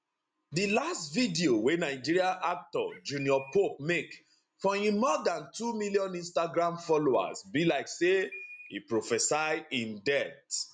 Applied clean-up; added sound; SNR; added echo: none; Bird; 16 dB; none.